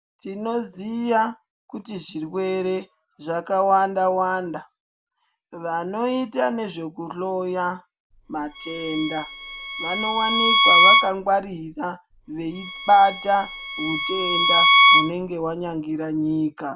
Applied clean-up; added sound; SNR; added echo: none; Bowed string instrument; -4 dB; none.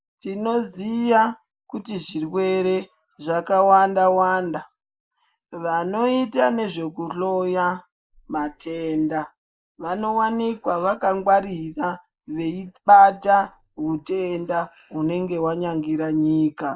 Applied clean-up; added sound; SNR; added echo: neural mask model Resemble Enhance denoiser.